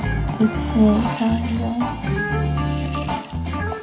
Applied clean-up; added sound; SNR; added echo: none; Coin (dropping) / Glass; 18 dB; reverberation time 0.2 s.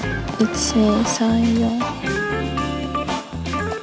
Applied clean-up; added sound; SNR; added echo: none; none; none; none.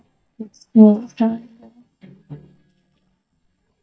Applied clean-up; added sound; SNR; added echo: neural mask model DeepFilterNet 3.